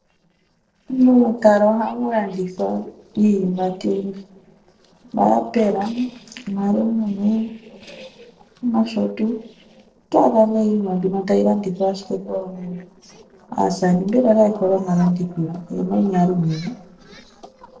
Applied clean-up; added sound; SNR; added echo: neural separator model SepFormer DNS4.